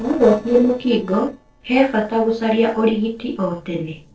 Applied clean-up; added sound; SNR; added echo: neural separator model SepFormer DNS4.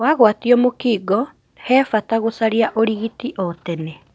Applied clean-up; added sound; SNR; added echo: none; none; none; none.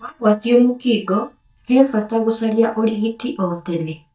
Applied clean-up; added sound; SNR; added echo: neural mask model DeepFilterNet 3.